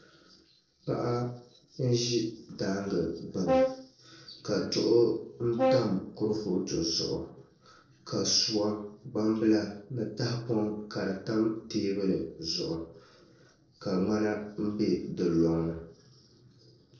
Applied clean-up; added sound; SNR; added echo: neural separator model SepFormer DNS4.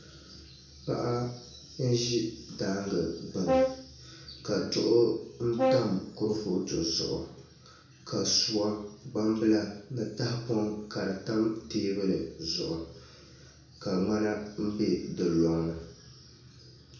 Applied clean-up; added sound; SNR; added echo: none; Brass instrument; 1 dB; reverberation time 0.5 s.